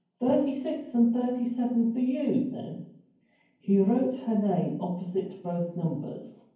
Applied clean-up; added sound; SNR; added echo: none; none; none; reverberation time 0.9 s.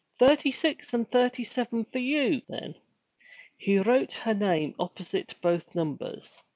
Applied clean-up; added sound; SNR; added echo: none; none; none; none.